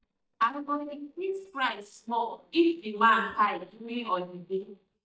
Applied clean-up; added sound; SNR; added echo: neural mask model DeepFilterNet 3.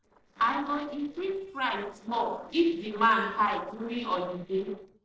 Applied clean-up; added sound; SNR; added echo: neural separator model SepFormer DNS4.